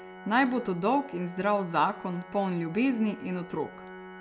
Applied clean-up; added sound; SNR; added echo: none; Organ; 16 dB; none.